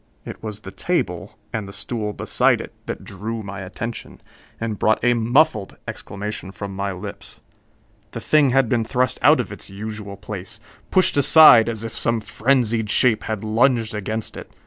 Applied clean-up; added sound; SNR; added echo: none; none; none; none.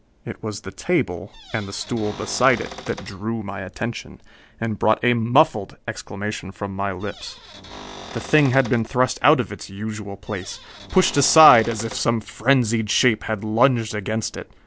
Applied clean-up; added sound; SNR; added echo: none; Cupboard open or close / Door; 15 dB; none.